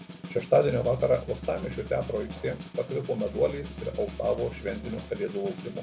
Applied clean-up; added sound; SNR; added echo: none; Snare drum + Musical instrument; 11 dB; none.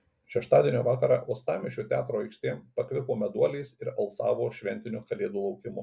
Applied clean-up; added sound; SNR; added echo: none; none; none; none.